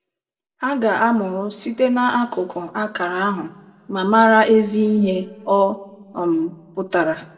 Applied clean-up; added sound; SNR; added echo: none; none; none; reverberation time 1.4 s.